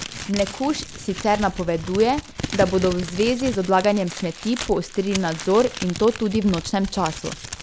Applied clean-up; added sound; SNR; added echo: none; Crumpling, crinkling; 10 dB; none.